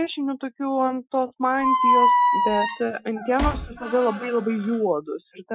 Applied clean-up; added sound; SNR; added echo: classical method Wiener filter.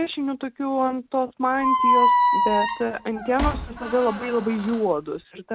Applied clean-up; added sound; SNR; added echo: none; Squeak; -2 dB; none.